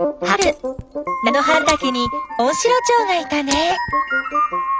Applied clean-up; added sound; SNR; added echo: none; Shatter; 15 dB; none.